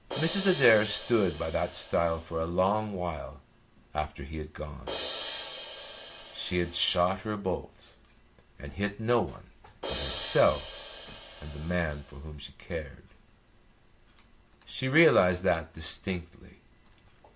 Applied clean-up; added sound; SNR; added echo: none; Crash cymbal; 8 dB; none.